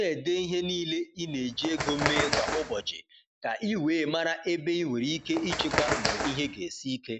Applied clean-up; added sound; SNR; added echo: none; Bird; 2 dB; none.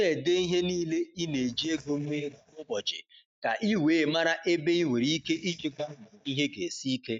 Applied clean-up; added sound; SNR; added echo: neural mask model DeepFilterNet 3.